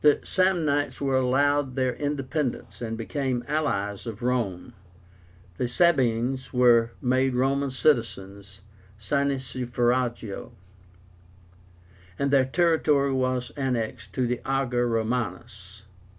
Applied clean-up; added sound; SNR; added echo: none; none; none; none.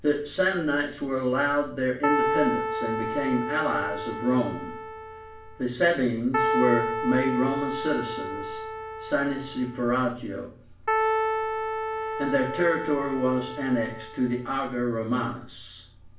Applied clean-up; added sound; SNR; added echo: none; Keyboard (musical); 2 dB; reverberation time 0.4 s.